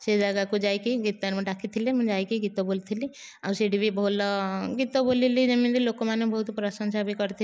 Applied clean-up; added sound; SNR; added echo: none; none; none; none.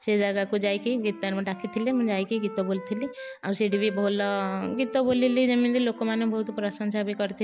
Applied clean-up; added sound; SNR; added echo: none; Wind instrument, woodwind instrument; 16 dB; none.